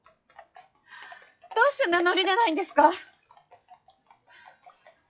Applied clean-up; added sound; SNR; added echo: classical method log-MMSE.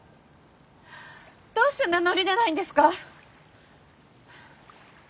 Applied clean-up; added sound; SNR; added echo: none; none; none; none.